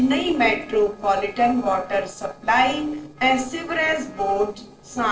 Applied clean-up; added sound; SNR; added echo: neural separator model SepFormer DNS4.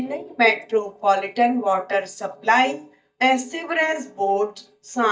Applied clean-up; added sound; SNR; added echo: neural mask model DeepFilterNet 3.